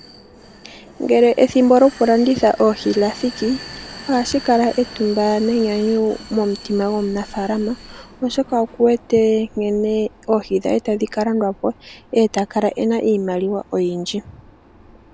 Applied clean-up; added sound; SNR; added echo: none; Vehicle; 20 dB; none.